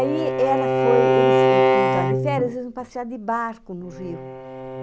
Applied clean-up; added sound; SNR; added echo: none; Bowed string instrument; -5 dB; none.